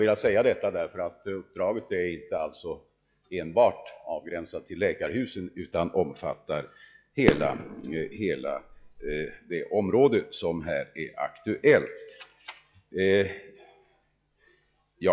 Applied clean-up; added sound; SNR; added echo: classical method log-MMSE.